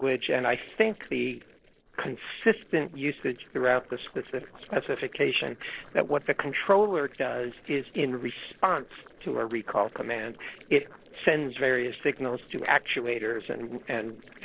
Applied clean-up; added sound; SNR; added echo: neural separator model SepFormer DNS4.